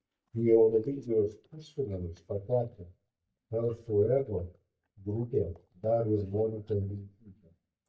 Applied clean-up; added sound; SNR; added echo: neural mask model DeepFilterNet 3.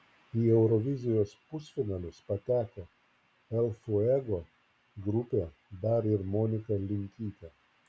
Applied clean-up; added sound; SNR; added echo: none; none; none; none.